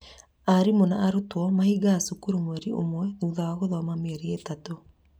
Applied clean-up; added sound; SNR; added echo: none; none; none; none.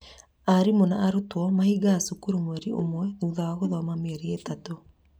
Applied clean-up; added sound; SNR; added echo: none; Keyboard (musical); 20 dB; none.